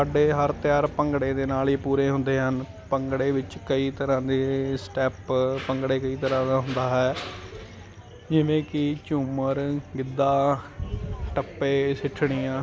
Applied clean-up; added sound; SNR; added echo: none; none; none; none.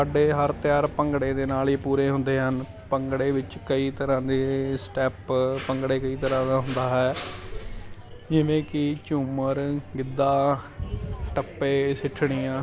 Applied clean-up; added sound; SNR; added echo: none; Meow / Purr; 19 dB; none.